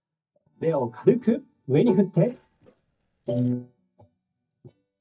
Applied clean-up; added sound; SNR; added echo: neural mask model DeepFilterNet 3.